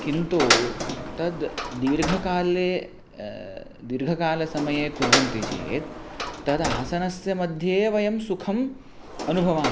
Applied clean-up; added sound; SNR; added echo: none; Door; 4 dB; none.